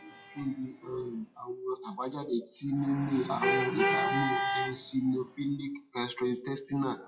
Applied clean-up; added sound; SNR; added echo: classical method WPE with log-MMSE.